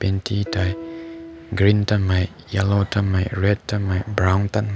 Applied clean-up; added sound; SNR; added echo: none; Piano; 18 dB; none.